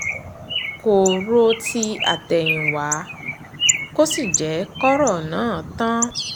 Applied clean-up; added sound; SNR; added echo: none; Bird; 5 dB; none.